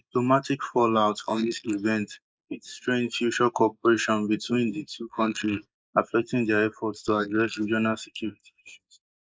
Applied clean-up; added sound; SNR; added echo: neural mask model Resemble Enhance denoiser.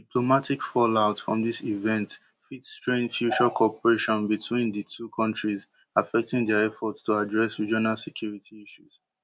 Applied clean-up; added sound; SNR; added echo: none; none; none; none.